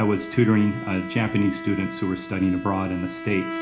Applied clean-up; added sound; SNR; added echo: none; Bowed string instrument; 11 dB; reverberation time 0.4 s.